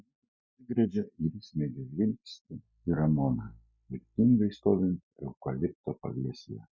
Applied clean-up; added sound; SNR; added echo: neural mask model DeepFilterNet 3.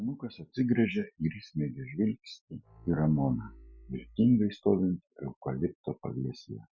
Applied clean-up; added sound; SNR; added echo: classical method Wiener filter.